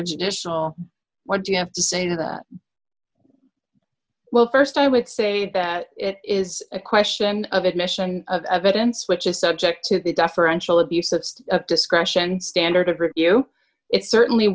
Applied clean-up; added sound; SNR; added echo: none; none; none; none.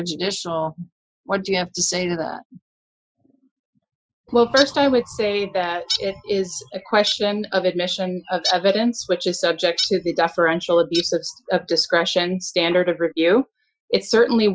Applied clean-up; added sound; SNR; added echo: classical method Wiener filter.